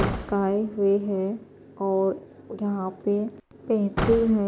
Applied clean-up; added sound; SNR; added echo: none; Slam / Car; 9 dB; none.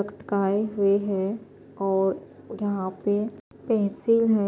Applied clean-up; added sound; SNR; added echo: none; none; none; none.